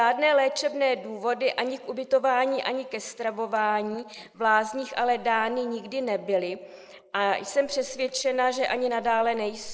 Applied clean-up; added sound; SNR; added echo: neural mask model Resemble Enhance denoiser.